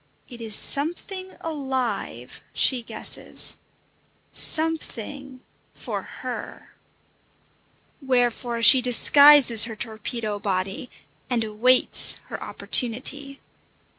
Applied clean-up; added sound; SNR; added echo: none; none; none; none.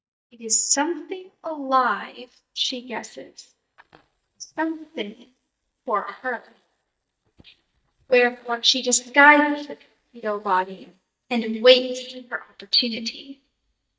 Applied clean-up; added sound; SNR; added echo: neural mask model DeepFilterNet 3.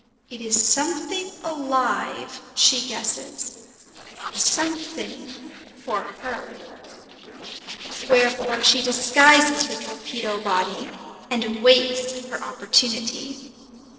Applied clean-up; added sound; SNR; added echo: neural separator model SepFormer DNS4.